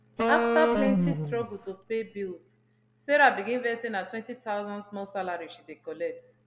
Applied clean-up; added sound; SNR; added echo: none; Wind instrument, woodwind instrument; -2 dB; none.